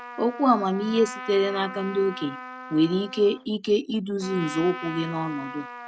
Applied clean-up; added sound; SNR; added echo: none; Trumpet; 13 dB; none.